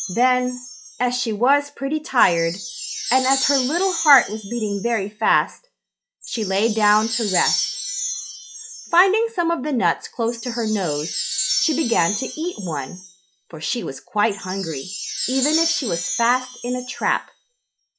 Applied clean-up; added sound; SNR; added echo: classical method log-MMSE.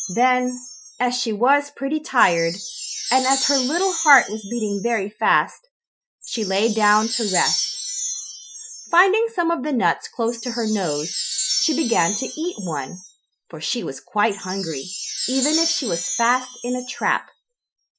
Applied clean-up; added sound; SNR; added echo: classical method Wiener filter.